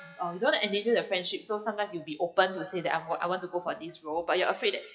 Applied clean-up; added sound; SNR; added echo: classical method WPE with log-MMSE.